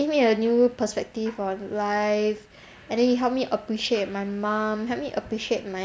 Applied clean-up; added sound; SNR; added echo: none; none; none; none.